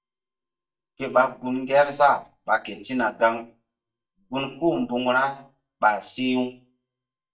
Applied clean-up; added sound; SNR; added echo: neural mask model DeepFilterNet 3.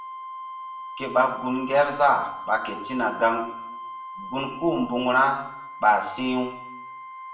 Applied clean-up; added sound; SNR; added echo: none; Wind instrument, woodwind instrument; 12 dB; reverberation time 0.7 s.